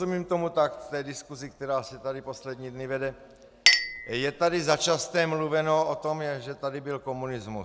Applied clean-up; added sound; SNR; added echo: none; Chink, clink; 5 dB; none.